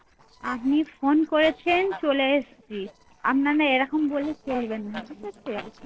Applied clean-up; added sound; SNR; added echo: neural separator model SepFormer DNS4.